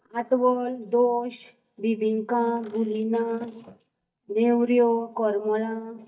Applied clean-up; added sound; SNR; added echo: neural mask model DeepFilterNet 3.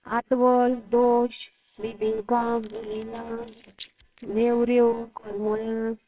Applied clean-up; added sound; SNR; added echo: neural separator model SepFormer WHAMR!.